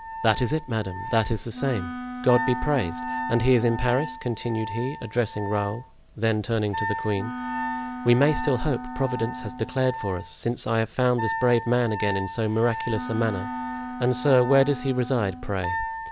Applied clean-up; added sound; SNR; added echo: none; Wind instrument, woodwind instrument + Wind instrument, woodwind instrument; 8 dB; none.